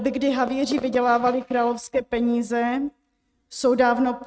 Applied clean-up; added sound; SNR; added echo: neural mask model RNNoise.